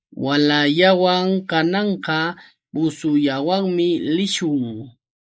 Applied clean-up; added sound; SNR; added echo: neural mask model Resemble Enhance denoiser.